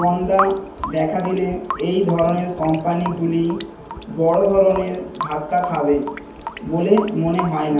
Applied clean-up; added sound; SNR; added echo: none; Drip / Sink (filling or washing) / Water tap, faucet; 11 dB; reverberation time 0.7 s.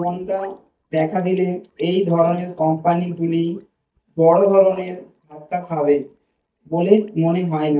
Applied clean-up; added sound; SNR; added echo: neural mask model DeepFilterNet 3.